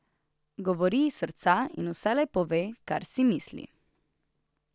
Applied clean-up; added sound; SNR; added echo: none; none; none; none.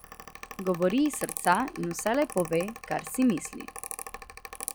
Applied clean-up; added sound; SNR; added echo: classical method log-MMSE.